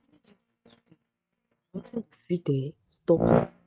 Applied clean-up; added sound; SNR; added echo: neural mask model RNNoise.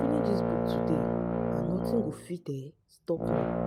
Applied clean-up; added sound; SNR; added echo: none; Brass instrument; -5 dB; none.